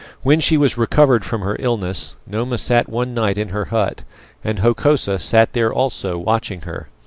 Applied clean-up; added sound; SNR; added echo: none; none; none; none.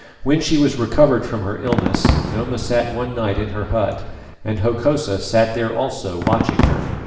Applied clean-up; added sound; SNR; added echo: none; Fireworks; 4 dB; reverberation time 1.0 s.